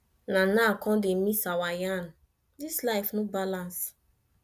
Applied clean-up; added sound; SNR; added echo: none; none; none; none.